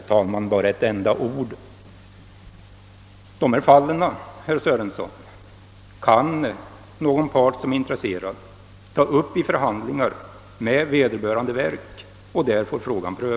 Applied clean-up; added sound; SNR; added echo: none; none; none; none.